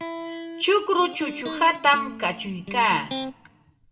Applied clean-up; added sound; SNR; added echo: none; Electric guitar; 12 dB; reverberation time 0.6 s.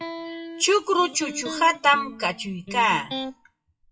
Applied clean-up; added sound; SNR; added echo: classical method WPE with log-MMSE.